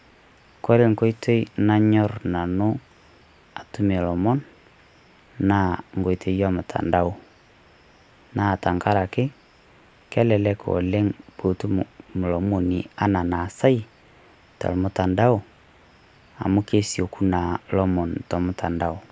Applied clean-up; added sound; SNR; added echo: none; none; none; none.